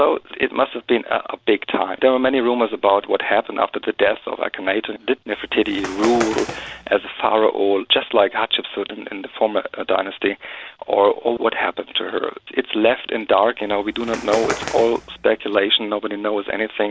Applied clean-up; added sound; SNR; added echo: none; Bird; 11 dB; none.